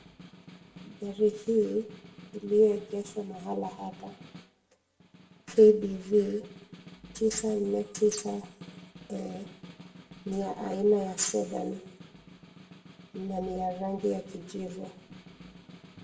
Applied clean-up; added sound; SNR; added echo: none; Snare drum; 20 dB; reverberation time 0.5 s.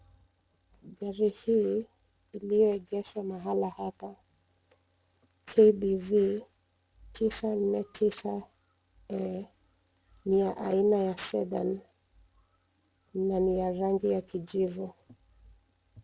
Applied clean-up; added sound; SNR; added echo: none; none; none; none.